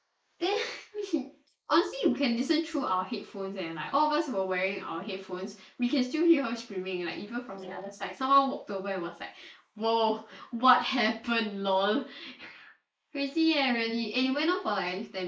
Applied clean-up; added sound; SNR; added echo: neural mask model Resemble Enhance denoiser.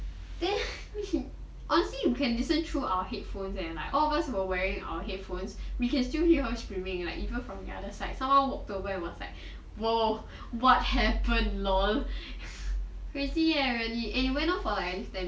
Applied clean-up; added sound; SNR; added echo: none; none; none; none.